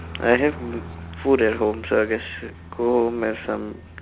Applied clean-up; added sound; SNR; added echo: none; Aircraft; 15 dB; none.